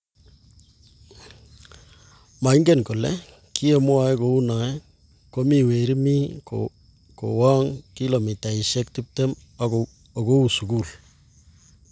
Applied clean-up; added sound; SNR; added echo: none; none; none; none.